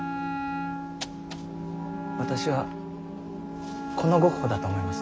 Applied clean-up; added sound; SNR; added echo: none; Wind instrument, woodwind instrument; 5 dB; none.